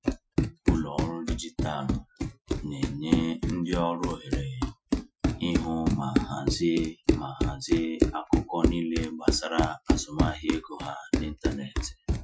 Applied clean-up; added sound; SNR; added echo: classical method Wiener filter.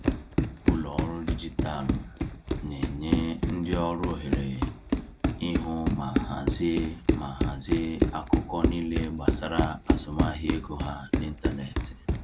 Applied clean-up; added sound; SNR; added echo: none; Run; -4 dB; none.